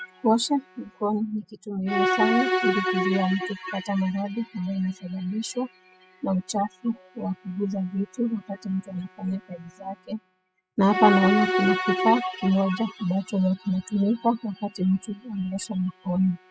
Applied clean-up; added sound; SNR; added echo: classical method spectral subtraction.